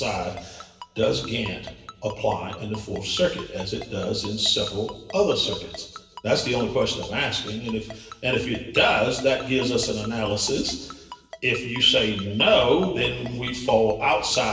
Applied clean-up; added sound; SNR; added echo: none; Ringtone; 19 dB; reverberation time 1.0 s.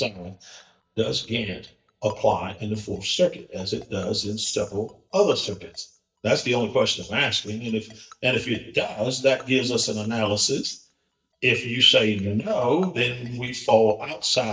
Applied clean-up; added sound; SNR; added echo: neural mask model DeepFilterNet 3.